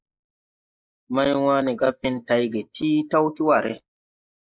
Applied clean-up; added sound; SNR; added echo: neural mask model Resemble Enhance denoiser.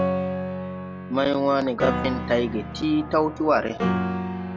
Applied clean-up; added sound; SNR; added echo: none; Piano; 3 dB; none.